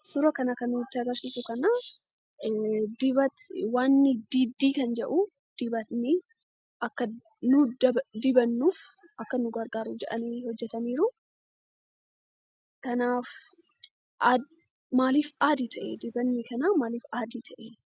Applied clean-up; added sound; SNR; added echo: none; none; none; none.